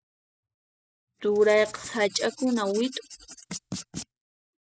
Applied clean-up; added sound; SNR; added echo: classical method spectral subtraction.